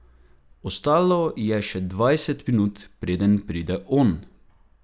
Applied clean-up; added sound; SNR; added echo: none; none; none; none.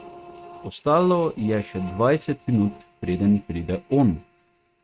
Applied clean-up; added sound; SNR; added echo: neural mask model RNNoise.